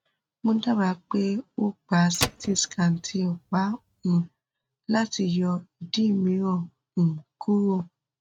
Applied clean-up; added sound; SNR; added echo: neural mask model RNNoise.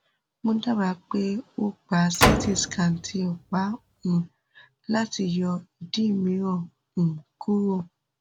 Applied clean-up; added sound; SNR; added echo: none; Slam; 0 dB; none.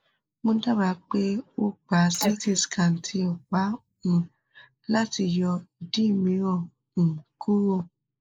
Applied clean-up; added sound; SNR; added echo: neural mask model Resemble Enhance denoiser.